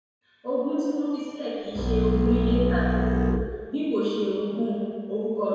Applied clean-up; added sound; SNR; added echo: none; Bowed string instrument; -3 dB; reverberation time 1.9 s.